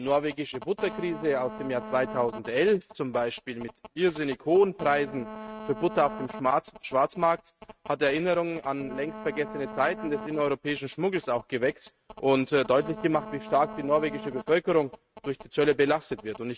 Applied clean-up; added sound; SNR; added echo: neural mask model RNNoise.